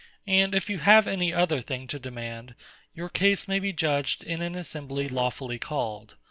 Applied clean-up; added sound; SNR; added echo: neural separator model SepFormer DNS4.